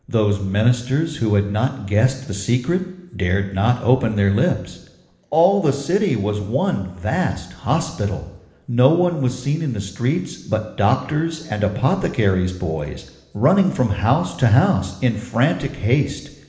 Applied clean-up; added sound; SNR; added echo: none; none; none; reverberation time 1.1 s.